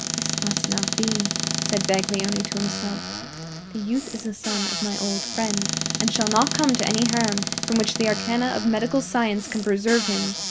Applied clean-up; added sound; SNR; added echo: none; Squeak / Cupboard open or close; 3 dB; none.